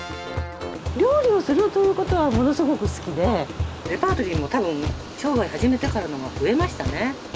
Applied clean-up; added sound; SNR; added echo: none; none; none; none.